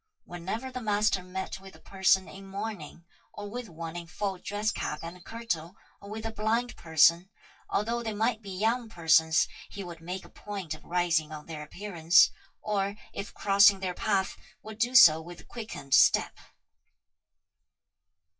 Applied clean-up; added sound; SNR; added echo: classical method WPE with log-MMSE.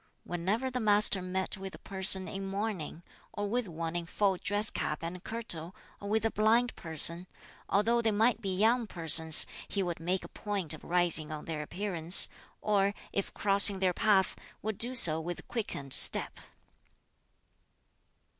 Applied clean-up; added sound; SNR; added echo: none; none; none; none.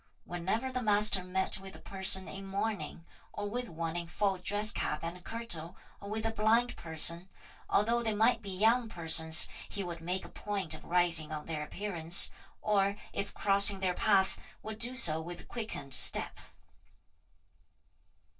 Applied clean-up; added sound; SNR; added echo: neural separator model SepFormer DNS4.